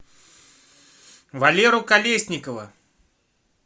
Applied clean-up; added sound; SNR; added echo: none; none; none; none.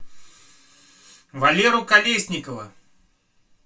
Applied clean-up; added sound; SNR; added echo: none; none; none; reverberation time 0.1 s.